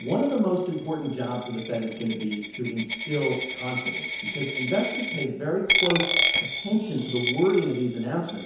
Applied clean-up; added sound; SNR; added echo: none; Coin (dropping); 1 dB; reverberation time 1.0 s.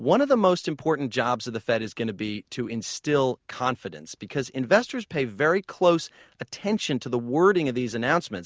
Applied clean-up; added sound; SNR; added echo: none; none; none; none.